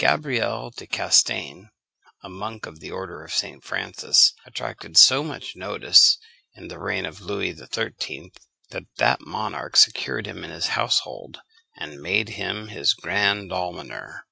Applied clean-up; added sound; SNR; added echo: none; none; none; none.